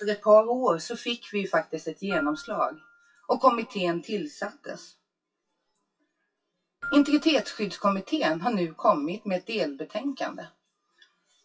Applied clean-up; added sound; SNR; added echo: classical method WPE with log-MMSE.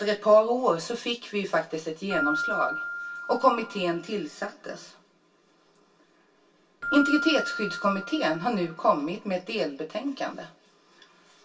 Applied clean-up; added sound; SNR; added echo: none; Keyboard (musical); 9 dB; reverberation time 0.2 s.